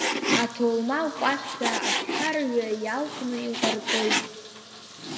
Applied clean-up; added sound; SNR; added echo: none; Frying (food); 1 dB; reverberation time 1.5 s.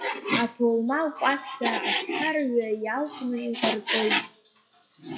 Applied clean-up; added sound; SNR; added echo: classical method WPE with log-MMSE.